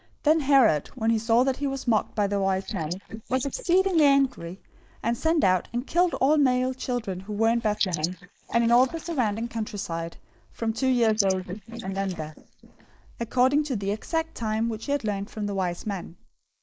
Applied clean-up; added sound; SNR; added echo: neural mask model Resemble Enhance denoiser.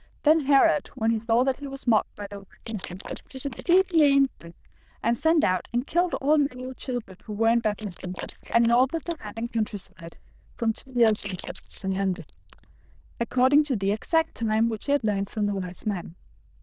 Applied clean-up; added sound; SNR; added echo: neural diffusion model UNIVERSE++.